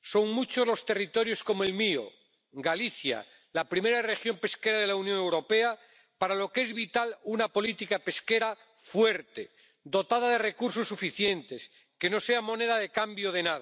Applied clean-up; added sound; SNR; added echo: none; none; none; none.